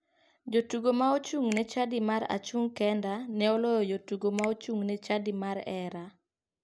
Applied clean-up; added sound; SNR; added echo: none; Finger snapping; 17 dB; none.